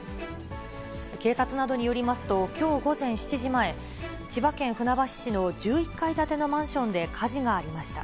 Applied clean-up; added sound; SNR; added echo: none; Bowed string instrument; 19 dB; none.